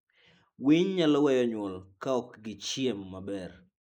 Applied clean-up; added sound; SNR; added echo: neural mask model Resemble Enhance denoiser.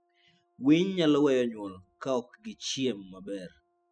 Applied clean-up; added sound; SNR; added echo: classical method spectral subtraction.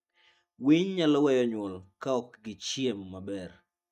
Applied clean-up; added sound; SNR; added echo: neural mask model DeepFilterNet 3.